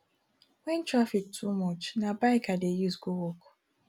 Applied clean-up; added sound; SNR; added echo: none; none; none; none.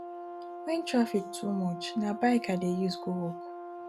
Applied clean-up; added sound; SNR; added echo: none; Brass instrument; 10 dB; none.